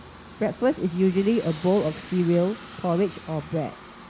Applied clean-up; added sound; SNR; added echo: none; Aircraft; 17 dB; none.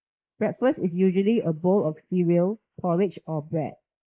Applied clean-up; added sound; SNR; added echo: neural mask model Resemble Enhance denoiser.